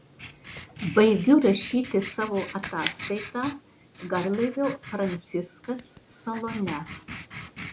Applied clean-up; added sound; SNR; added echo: none; Writing; 10 dB; none.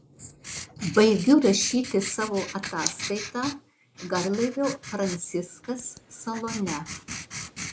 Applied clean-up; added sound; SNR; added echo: neural mask model Resemble Enhance denoiser.